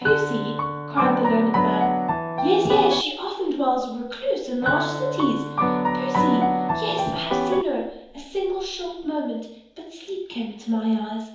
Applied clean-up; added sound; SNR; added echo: none; Piano; -2 dB; reverberation time 0.9 s.